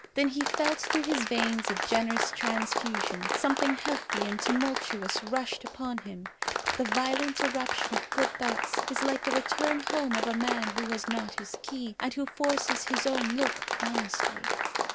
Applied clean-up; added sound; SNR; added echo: none; Applause; 0 dB; none.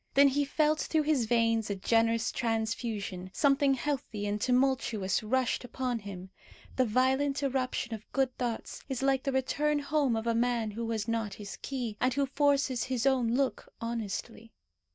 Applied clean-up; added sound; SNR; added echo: none; none; none; none.